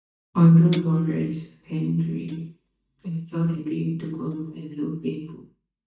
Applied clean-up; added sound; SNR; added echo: neural mask model DeepFilterNet 3.